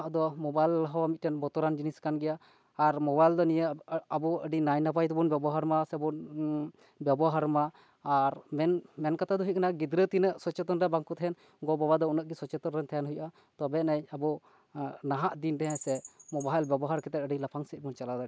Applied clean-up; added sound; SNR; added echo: none; Bird vocalization, bird call, bird song; 20 dB; none.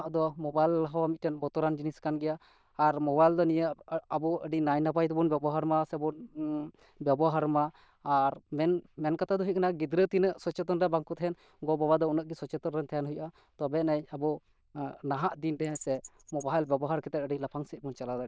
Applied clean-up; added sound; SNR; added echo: neural diffusion model UNIVERSE++.